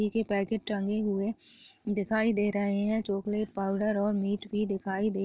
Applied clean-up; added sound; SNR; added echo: none; none; none; none.